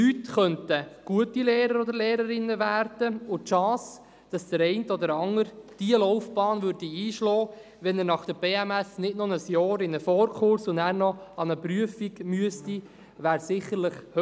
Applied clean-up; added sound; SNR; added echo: none; none; none; none.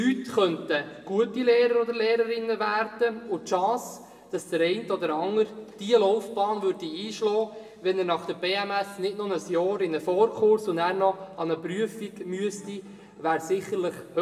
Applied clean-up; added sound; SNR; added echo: none; none; none; reverberation time 1.2 s.